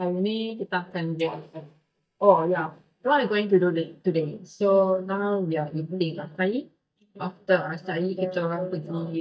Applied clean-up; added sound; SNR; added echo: neural mask model DeepFilterNet 3.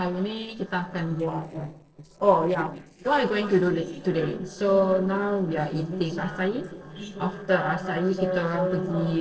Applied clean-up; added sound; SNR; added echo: neural separator model SepFormer DNS4.